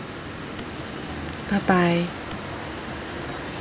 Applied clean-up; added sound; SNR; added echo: none; Crowd + Clapping; 16 dB; none.